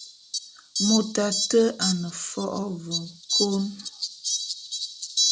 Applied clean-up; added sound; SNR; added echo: none; Fowl; 2 dB; none.